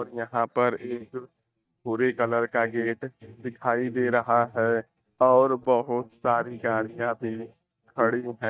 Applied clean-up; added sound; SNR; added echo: neural mask model DeepFilterNet 3.